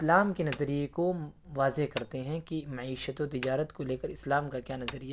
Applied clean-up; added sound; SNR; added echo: none; Hammer; 18 dB; none.